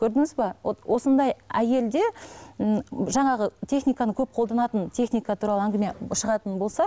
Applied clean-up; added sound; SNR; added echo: none; none; none; none.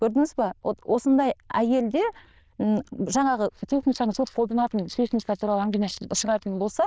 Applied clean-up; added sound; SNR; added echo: neural diffusion model UNIVERSE++.